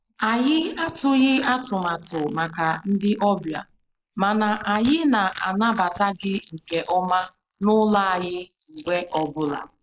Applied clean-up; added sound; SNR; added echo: neural mask model Resemble Enhance denoiser.